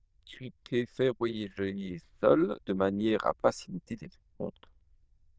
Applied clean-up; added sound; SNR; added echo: neural diffusion model UNIVERSE++.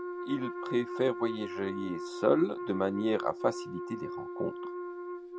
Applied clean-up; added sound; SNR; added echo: none; Wind instrument, woodwind instrument; 6 dB; none.